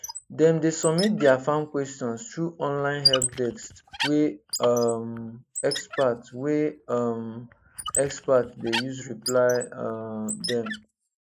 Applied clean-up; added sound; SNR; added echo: neural mask model Resemble Enhance denoiser.